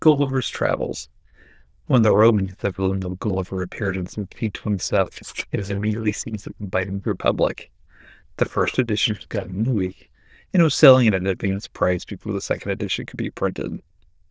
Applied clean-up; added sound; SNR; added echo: neural diffusion model UNIVERSE++.